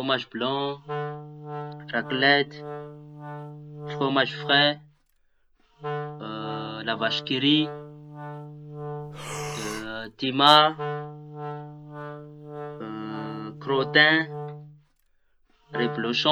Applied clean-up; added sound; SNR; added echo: none; Breathing + Wind instrument, woodwind instrument; 10 dB; none.